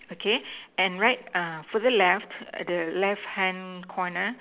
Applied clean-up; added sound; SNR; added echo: none; none; none; none.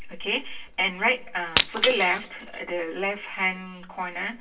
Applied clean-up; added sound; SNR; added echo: none; Shatter; 5 dB; reverberation time 0.1 s.